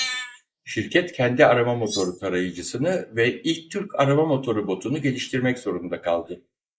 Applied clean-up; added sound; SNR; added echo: neural mask model Resemble Enhance denoiser.